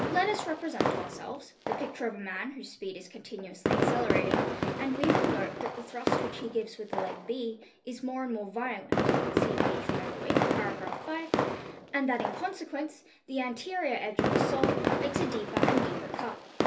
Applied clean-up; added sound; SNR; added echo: none; Fireworks; -4 dB; reverberation time 0.3 s.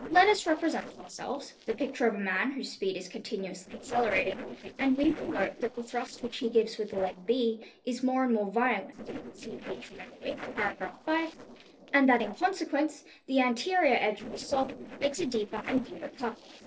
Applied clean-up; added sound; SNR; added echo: neural separator model SepFormer DNS4.